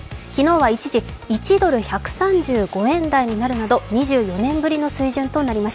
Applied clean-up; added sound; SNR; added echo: none; none; none; none.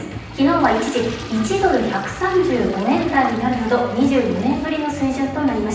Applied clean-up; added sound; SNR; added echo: none; Toilet flush; 18 dB; reverberation time 0.9 s.